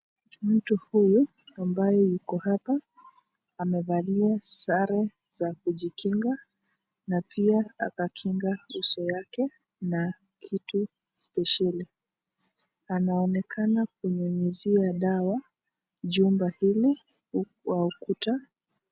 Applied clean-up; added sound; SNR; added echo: none; none; none; none.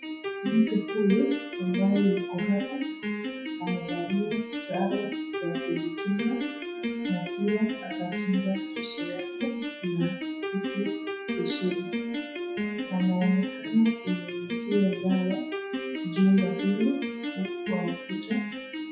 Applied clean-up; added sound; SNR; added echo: classical method WPE with log-MMSE.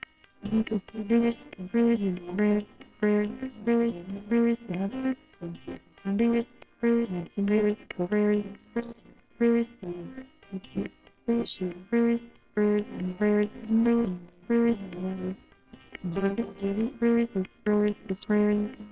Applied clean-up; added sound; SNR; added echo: neural separator model SepFormer WHAMR!.